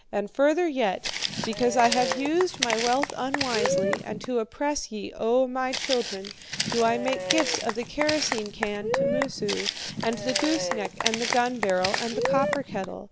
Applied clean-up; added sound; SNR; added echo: none; Walk, footsteps + Applause / Cheering / Clapping; 2 dB; none.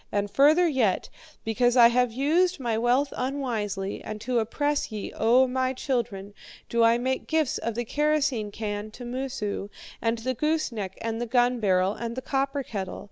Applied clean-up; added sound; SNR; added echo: none; none; none; none.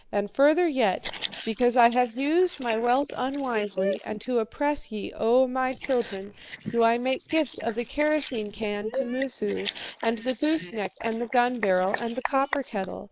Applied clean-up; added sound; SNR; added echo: neural mask model Resemble Enhance denoiser.